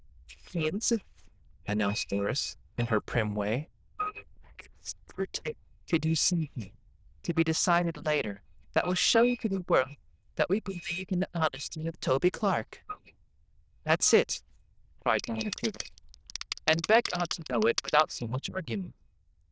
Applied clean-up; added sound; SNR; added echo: neural diffusion model UNIVERSE++.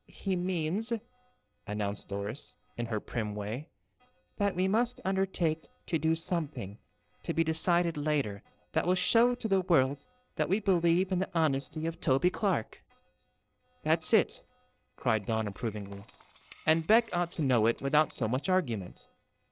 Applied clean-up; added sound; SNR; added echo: neural separator model SepFormer DNS4.